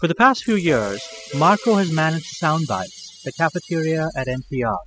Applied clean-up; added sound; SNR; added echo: classical method spectral subtraction.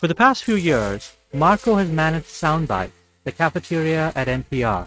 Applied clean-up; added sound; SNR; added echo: neural mask model RNNoise.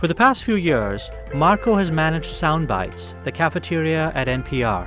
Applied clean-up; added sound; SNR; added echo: none; none; none; none.